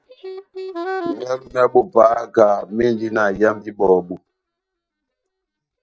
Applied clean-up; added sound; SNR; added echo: neural mask model DeepFilterNet 3.